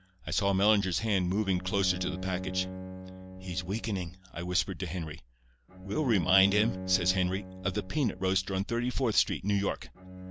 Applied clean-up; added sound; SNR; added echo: none; Bowed string instrument; 11 dB; none.